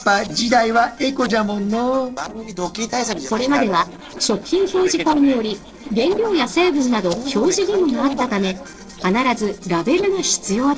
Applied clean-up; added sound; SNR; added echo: neural separator model SepFormer DNS4.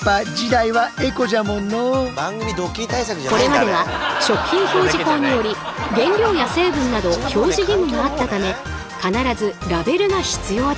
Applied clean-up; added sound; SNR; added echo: none; none; none; none.